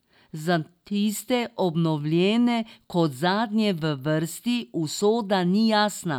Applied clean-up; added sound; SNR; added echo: none; none; none; none.